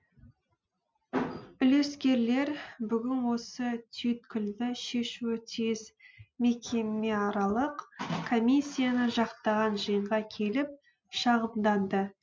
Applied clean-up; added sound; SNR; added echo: none; none; none; none.